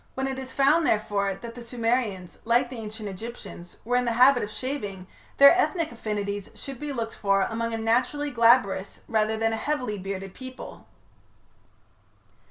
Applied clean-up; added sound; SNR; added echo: none; none; none; none.